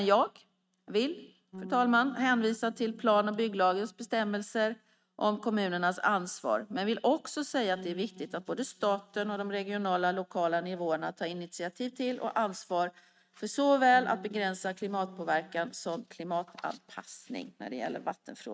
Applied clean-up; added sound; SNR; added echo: neural mask model RNNoise.